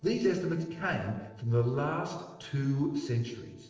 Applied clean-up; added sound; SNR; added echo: neural separator model SepFormer DNS4.